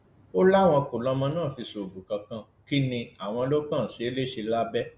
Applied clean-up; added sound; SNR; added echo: none; none; none; none.